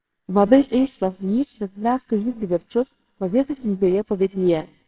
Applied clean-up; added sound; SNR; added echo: neural separator model SepFormer WHAMR!.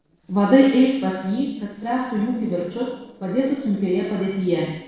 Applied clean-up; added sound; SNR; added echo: neural separator model SepFormer DNS4.